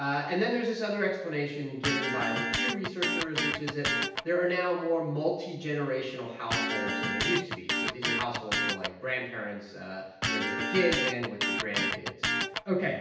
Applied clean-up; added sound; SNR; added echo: none; Electric guitar; -1 dB; reverberation time 0.9 s.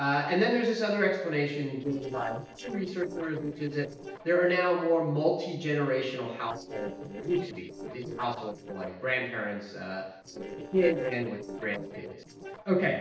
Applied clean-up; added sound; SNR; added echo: neural separator model SepFormer DNS4.